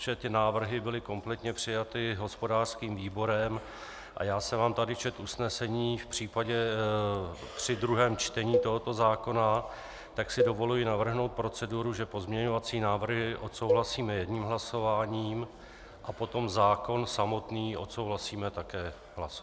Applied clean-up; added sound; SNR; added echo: none; Cowbell; 5 dB; none.